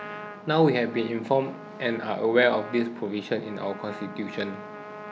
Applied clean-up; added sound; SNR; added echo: none; Trumpet; 16 dB; none.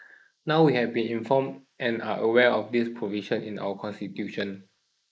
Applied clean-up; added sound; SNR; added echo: neural mask model Resemble Enhance denoiser.